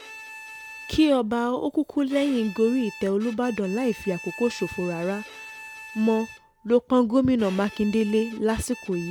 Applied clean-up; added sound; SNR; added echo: none; Bowed string instrument; 17 dB; none.